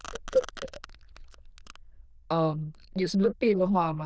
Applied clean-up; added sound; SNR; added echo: neural diffusion model UNIVERSE++.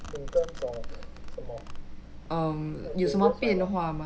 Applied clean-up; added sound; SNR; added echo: none; Domestic sounds, home sounds; 8 dB; none.